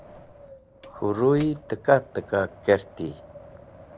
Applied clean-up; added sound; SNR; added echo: none; Wind + Slam / Wood; 20 dB; none.